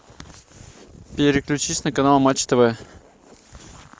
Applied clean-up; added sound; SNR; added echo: none; none; none; none.